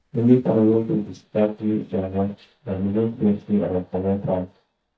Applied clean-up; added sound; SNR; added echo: neural mask model DeepFilterNet 3.